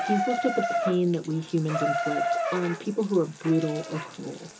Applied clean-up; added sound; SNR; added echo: none; Bathtub (filling or washing) / Water tap, faucet; 3 dB; reverberation time 0.2 s.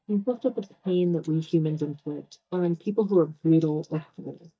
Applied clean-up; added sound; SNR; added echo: neural mask model DeepFilterNet 3.